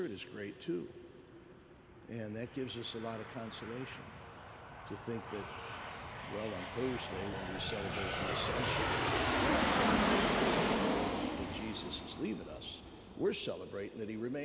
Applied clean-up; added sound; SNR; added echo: none; Aircraft + Rattle; -5 dB; none.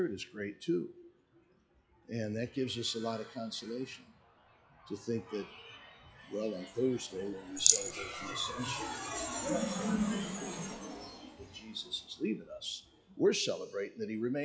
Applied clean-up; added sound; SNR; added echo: classical method log-MMSE.